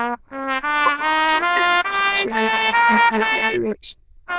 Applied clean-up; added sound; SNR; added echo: neural diffusion model UNIVERSE++.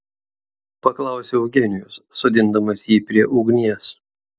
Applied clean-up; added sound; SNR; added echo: none; none; none; none.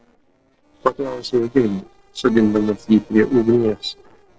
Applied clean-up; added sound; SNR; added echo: neural separator model SepFormer DNS4.